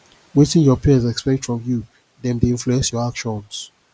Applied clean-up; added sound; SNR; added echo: none; none; none; none.